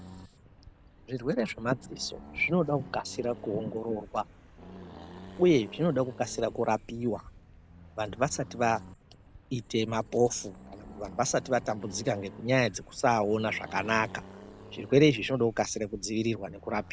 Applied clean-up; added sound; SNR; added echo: none; Accelerating, revving, vroom; 18 dB; none.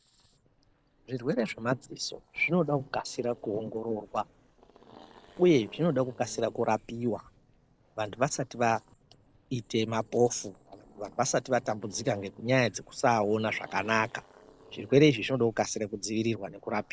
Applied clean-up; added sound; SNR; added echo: neural separator model SepFormer DNS4.